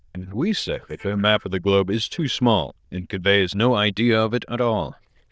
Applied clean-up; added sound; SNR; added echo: neural diffusion model UNIVERSE++.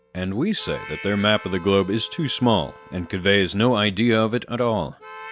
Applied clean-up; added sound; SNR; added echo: none; Harmonica; 20 dB; none.